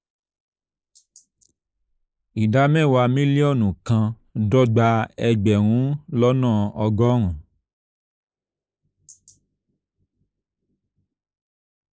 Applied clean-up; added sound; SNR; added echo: neural mask model Resemble Enhance denoiser.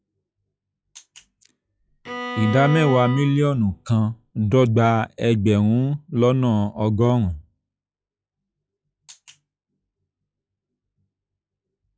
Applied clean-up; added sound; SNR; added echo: classical method log-MMSE.